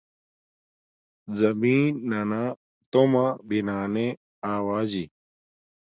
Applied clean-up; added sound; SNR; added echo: none; none; none; none.